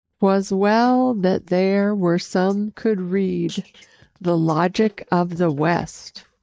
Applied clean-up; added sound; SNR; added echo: neural mask model DeepFilterNet 3.